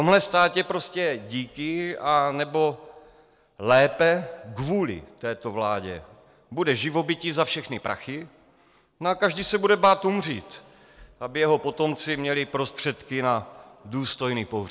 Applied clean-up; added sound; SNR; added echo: none; none; none; none.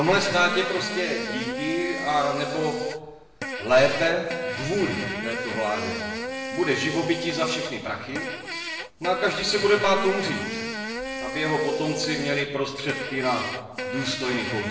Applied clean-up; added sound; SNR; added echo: none; Fart; 6 dB; reverberation time 1.1 s.